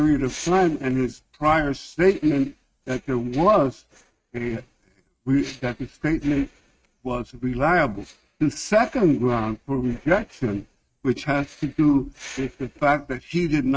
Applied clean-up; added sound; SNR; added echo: neural mask model RNNoise.